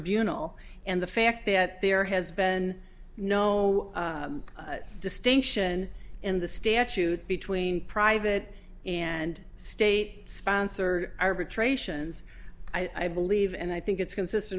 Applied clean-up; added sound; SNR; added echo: none; none; none; none.